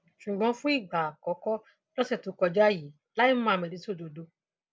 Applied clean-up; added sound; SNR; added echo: none; none; none; none.